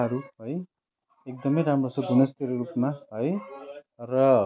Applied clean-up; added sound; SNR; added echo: none; none; none; none.